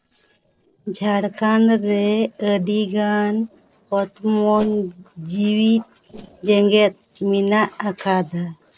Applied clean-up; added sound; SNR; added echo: neural separator model SepFormer DNS4.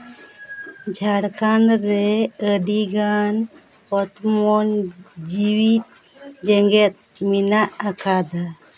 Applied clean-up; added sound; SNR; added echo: none; none; none; none.